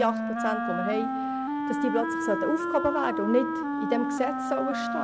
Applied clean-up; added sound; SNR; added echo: none; Wind instrument, woodwind instrument; 0 dB; none.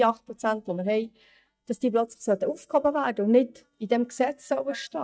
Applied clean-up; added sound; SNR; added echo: neural mask model DeepFilterNet 3.